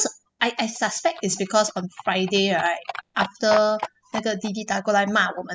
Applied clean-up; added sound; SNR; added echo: classical method spectral subtraction.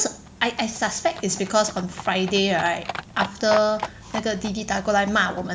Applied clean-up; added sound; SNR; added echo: none; Livestock, farm animals, working animals; 13 dB; none.